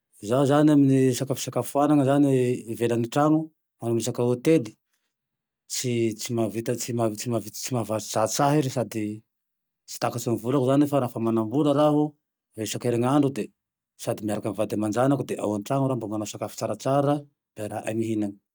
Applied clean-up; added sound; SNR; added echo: neural mask model DeepFilterNet 3.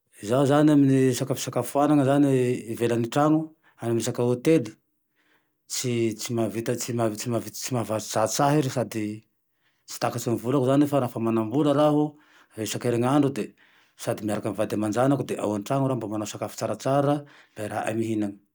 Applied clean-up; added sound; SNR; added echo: none; none; none; none.